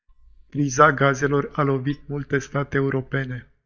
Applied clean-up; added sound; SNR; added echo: neural mask model DeepFilterNet 3.